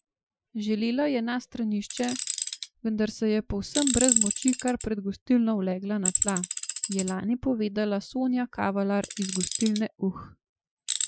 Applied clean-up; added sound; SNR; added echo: classical method Wiener filter.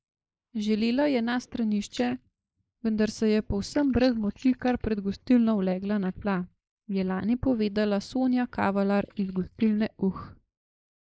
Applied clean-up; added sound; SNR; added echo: neural mask model Resemble Enhance denoiser.